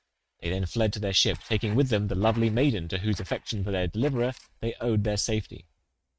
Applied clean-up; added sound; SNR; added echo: neural mask model RNNoise.